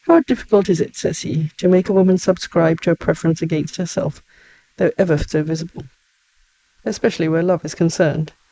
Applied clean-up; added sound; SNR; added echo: neural mask model Resemble Enhance denoiser.